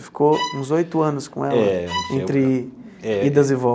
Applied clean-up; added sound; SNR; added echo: none; Bowed string instrument; 12 dB; none.